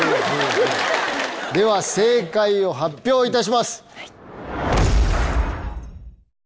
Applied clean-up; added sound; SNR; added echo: none; none; none; none.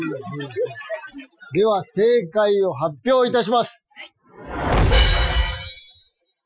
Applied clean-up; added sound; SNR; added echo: classical method Wiener filter.